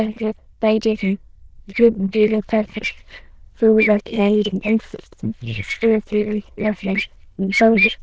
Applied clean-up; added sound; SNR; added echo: neural diffusion model UNIVERSE++.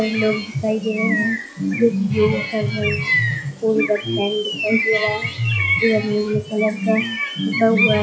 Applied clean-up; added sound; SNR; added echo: classical method log-MMSE.